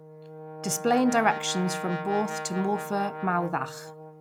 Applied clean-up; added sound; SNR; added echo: none; Brass instrument; 8 dB; none.